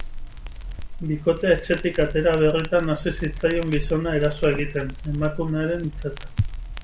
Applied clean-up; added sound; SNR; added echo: none; Crackle; 7 dB; none.